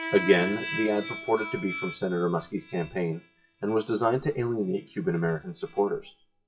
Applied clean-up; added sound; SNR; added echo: classical method WPE with log-MMSE.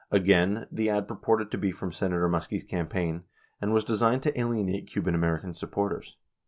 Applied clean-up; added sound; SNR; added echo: none; none; none; none.